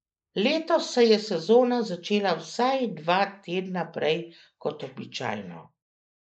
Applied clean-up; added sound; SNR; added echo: neural mask model Resemble Enhance denoiser.